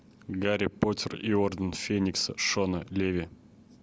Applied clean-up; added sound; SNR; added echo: none; none; none; none.